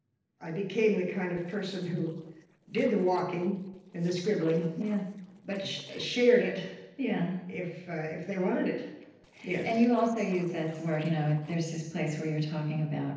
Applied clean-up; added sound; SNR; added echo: neural separator model SepFormer DNS4.